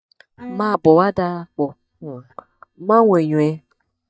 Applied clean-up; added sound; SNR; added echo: neural mask model DeepFilterNet 3.